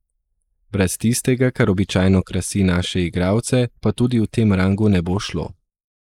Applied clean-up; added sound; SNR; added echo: neural mask model Resemble Enhance denoiser.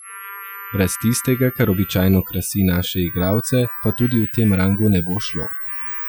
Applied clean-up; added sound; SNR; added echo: classical method Wiener filter.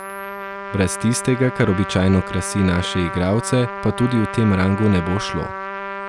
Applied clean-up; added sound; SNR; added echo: none; Trumpet + Camera; 7 dB; none.